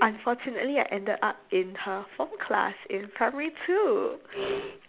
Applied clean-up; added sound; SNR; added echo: none; none; none; none.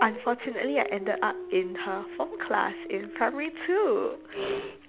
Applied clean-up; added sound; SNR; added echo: none; Dog; 11 dB; none.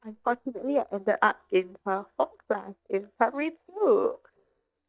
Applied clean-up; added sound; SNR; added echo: neural mask model DeepFilterNet 3.